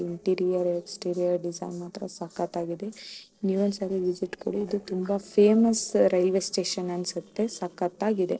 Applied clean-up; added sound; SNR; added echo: neural separator model SepFormer DNS4.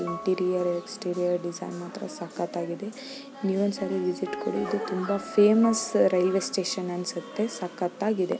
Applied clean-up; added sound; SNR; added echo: none; Piano; 15 dB; none.